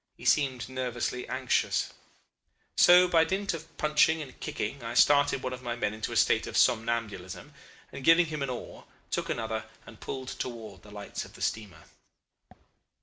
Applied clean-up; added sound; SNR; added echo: none; none; none; none.